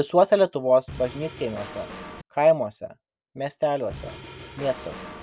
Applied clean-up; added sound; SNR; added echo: none; Drum kit; 14 dB; none.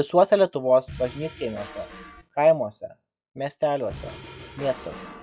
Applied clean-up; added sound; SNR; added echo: classical method log-MMSE.